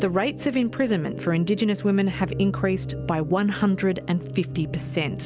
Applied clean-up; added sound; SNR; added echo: none; none; none; none.